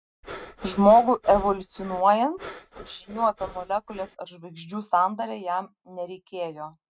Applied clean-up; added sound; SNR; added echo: neural mask model RNNoise.